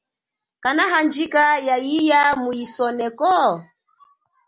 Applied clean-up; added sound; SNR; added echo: none; none; none; none.